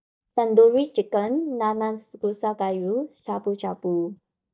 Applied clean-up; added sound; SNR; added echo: neural mask model DeepFilterNet 3.